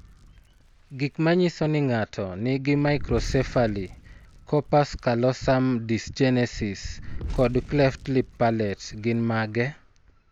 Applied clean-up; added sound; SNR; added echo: none; Fire; 14 dB; none.